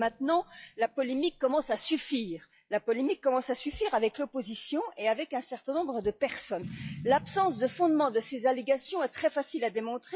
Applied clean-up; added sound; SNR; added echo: classical method log-MMSE.